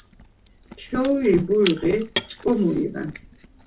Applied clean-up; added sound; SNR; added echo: none; Chewing, mastication; 13 dB; reverberation time 0.2 s.